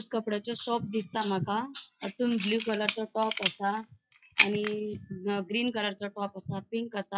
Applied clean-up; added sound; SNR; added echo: classical method log-MMSE.